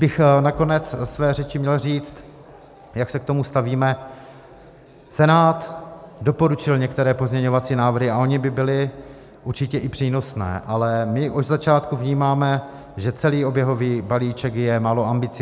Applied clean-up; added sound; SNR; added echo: none; none; none; none.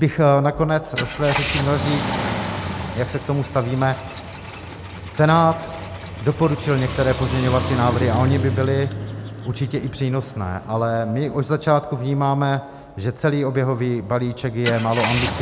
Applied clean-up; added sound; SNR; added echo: none; Car; 7 dB; none.